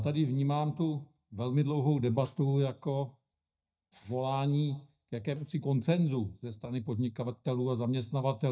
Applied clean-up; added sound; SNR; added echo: neural mask model DeepFilterNet 3.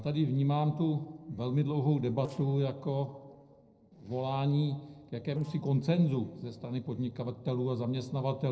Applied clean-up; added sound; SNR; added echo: neural separator model SepFormer DNS4.